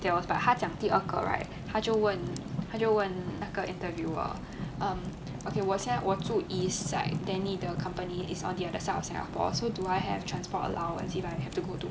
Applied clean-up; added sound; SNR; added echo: none; Fire; 6 dB; none.